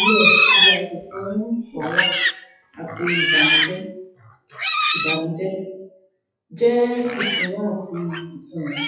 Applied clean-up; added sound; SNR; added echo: classical method WPE with log-MMSE.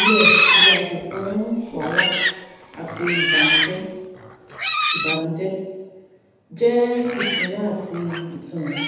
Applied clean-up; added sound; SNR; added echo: none; Livestock, farm animals, working animals; -3 dB; reverberation time 1.0 s.